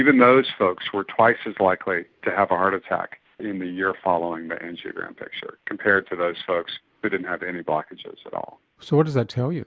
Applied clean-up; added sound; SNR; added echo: none; none; none; none.